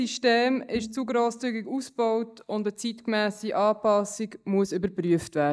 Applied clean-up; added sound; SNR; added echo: neural mask model DeepFilterNet 3.